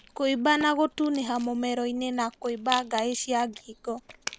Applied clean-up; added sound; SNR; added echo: none; Rattle; 15 dB; none.